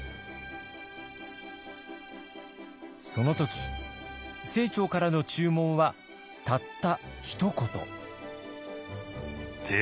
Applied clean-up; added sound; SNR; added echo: none; none; none; none.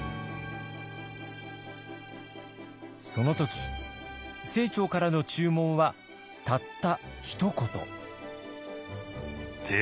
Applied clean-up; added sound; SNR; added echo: none; Strum; 17 dB; none.